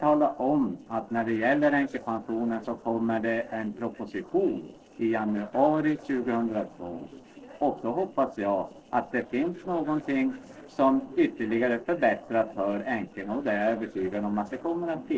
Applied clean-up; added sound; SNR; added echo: neural separator model SepFormer DNS4.